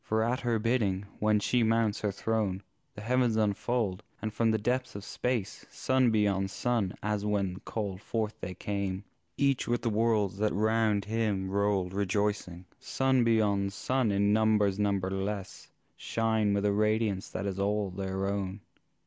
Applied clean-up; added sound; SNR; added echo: none; none; none; none.